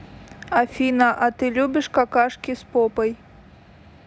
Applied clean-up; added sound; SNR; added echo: none; none; none; none.